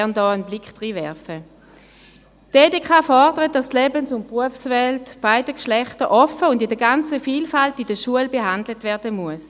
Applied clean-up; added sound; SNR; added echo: none; none; none; none.